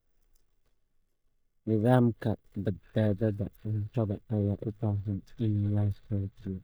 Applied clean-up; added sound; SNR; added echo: neural mask model DeepFilterNet 3.